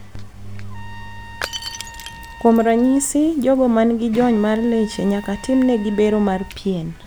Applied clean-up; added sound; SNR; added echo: none; Shatter / Crushing + Trumpet; 18 dB; none.